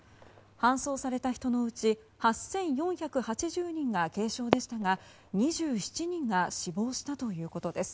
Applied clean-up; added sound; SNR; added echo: none; Fireworks; 12 dB; none.